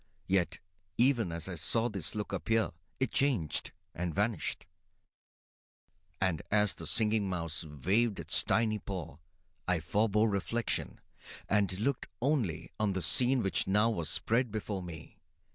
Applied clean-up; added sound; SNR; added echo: none; none; none; none.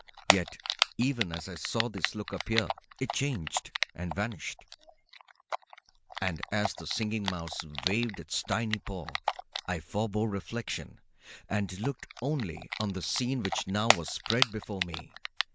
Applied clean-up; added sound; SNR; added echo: none; Typing; 2 dB; none.